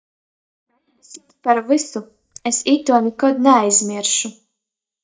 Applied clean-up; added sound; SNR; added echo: neural mask model DeepFilterNet 3.